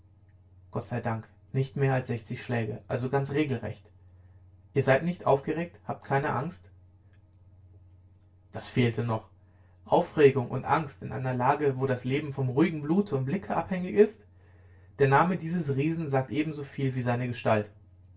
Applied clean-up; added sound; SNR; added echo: none; none; none; reverberation time 0.2 s.